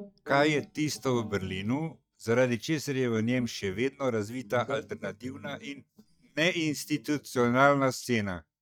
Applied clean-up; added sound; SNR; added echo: neural mask model DeepFilterNet 3.